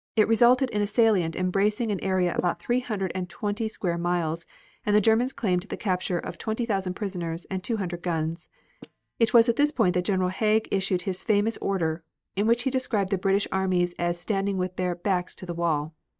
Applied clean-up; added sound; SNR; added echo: neural mask model DeepFilterNet 3.